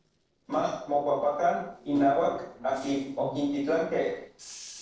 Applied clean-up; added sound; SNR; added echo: neural separator model SepFormer DNS4.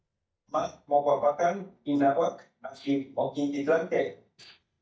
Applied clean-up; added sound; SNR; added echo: neural mask model DeepFilterNet 3.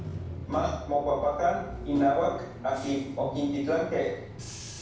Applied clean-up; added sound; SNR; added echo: none; Bus / Engine; 10 dB; reverberation time 0.7 s.